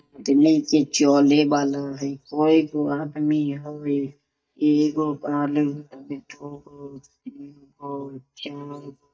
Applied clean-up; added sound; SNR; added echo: neural mask model DeepFilterNet 3.